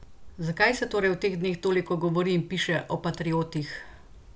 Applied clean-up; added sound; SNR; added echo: none; none; none; none.